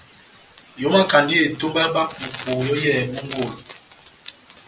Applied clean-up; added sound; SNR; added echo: none; none; none; none.